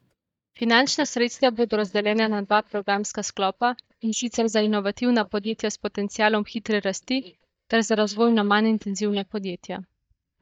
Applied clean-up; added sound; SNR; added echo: neural mask model DeepFilterNet 3.